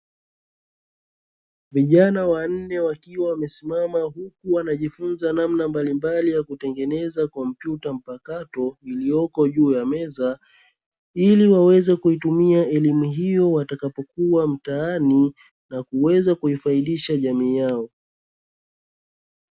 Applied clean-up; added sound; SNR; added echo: none; none; none; none.